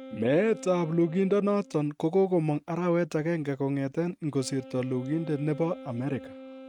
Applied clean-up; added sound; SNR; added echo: neural mask model RNNoise.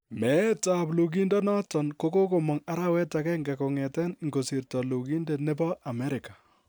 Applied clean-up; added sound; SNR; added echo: none; none; none; none.